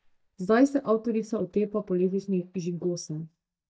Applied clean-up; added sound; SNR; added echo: neural mask model DeepFilterNet 3.